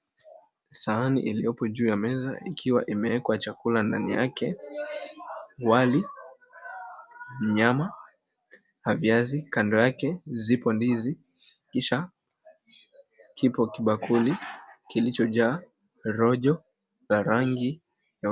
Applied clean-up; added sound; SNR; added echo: none; none; none; none.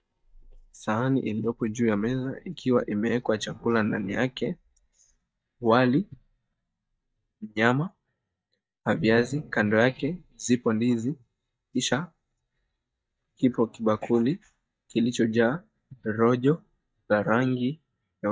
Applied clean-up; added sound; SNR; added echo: neural mask model DeepFilterNet 3.